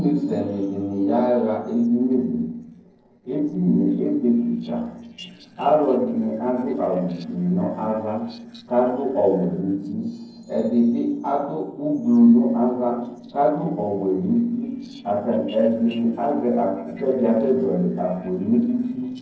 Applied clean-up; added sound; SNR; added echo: neural separator model SepFormer DNS4.